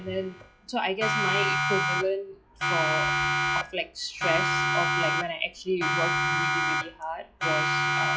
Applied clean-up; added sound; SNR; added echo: classical method log-MMSE.